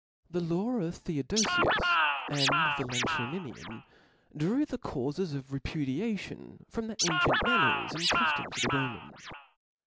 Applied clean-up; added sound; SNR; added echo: none; Scratching (performance technique); -5 dB; none.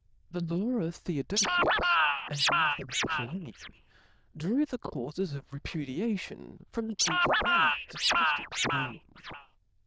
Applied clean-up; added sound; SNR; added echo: neural diffusion model UNIVERSE++.